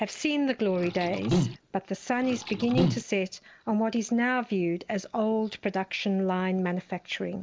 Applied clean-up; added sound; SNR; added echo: none; Liquid; 1 dB; none.